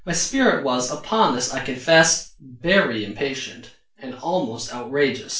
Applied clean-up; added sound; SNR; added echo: none; none; none; reverberation time 0.3 s.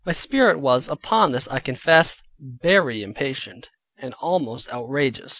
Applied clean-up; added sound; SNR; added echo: none; none; none; none.